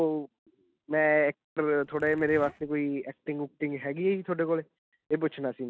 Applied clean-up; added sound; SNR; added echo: neural mask model RNNoise.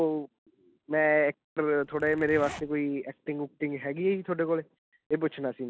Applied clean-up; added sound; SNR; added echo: none; Zipper (clothing); 15 dB; none.